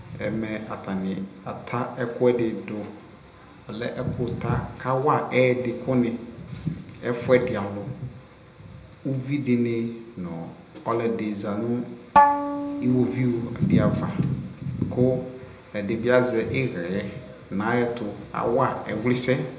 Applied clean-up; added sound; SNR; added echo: none; Bowed string instrument; -3 dB; reverberation time 0.8 s.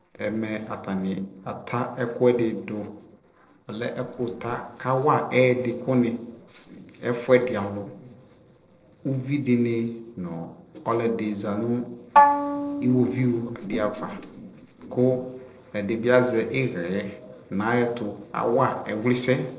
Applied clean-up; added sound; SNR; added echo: neural separator model SepFormer DNS4.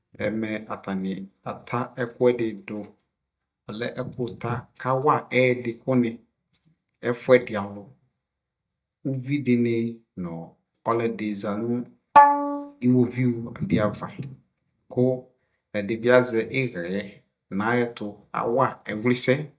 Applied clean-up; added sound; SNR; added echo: neural mask model DeepFilterNet 3.